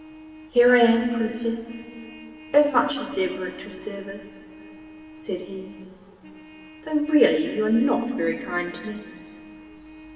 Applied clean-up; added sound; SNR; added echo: none; Trumpet; 19 dB; reverberation time 2.7 s.